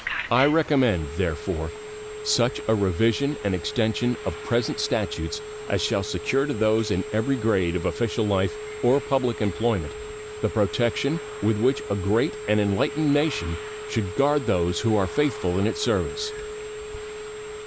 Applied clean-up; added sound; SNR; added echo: none; Telephone; 10 dB; none.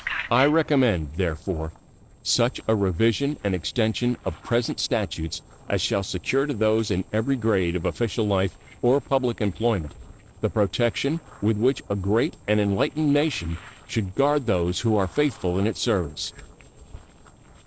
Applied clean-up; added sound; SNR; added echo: neural separator model SepFormer DNS4.